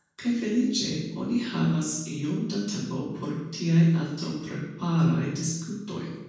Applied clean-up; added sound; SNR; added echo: none; none; none; reverberation time 1.2 s.